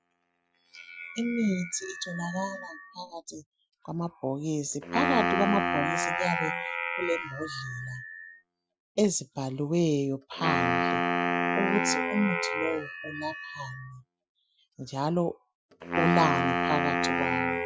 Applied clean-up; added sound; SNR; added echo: classical method Wiener filter.